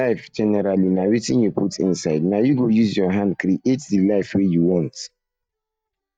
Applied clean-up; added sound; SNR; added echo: neural mask model DeepFilterNet 3.